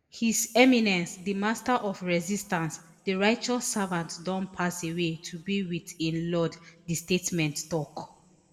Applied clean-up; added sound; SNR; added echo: none; none; none; reverberation time 1.1 s.